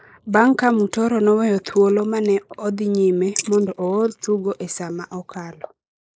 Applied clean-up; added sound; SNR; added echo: neural mask model Resemble Enhance denoiser.